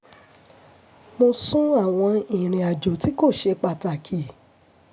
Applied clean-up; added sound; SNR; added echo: none; none; none; none.